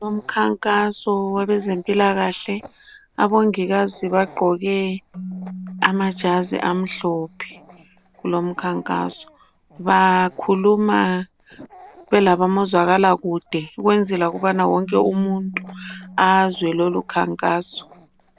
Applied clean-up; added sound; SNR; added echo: neural separator model SepFormer DNS4.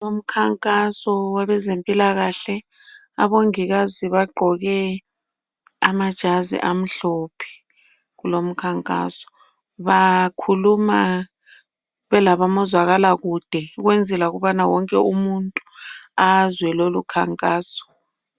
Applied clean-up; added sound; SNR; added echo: none; none; none; none.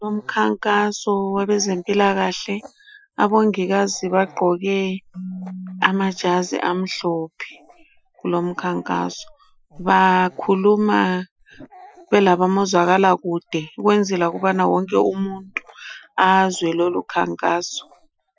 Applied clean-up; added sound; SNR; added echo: classical method Wiener filter.